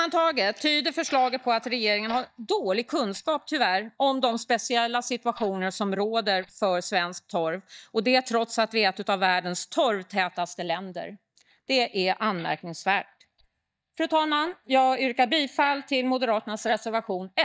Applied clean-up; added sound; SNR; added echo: neural mask model DeepFilterNet 3.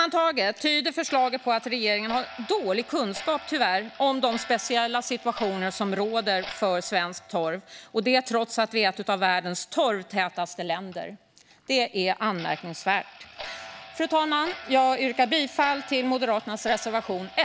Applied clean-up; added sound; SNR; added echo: none; Clock; 18 dB; none.